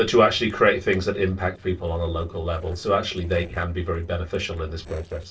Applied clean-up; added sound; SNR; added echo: neural separator model SepFormer DNS4.